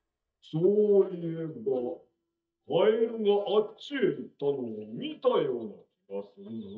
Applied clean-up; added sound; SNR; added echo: neural mask model DeepFilterNet 3.